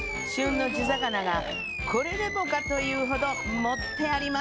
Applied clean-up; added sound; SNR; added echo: none; Animal; 5 dB; none.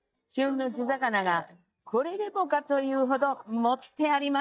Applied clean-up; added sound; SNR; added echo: neural mask model DeepFilterNet 3.